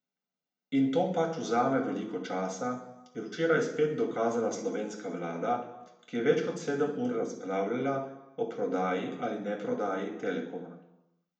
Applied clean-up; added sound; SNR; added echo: none; none; none; reverberation time 0.7 s.